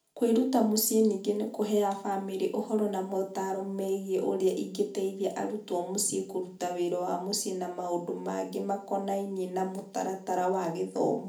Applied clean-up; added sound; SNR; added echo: none; none; none; reverberation time 0.4 s.